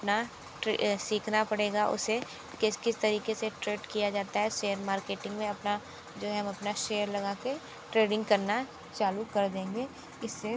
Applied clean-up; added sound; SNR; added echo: none; none; none; none.